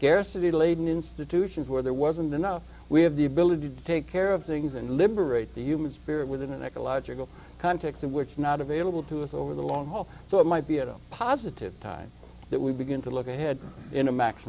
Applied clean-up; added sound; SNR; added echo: none; none; none; none.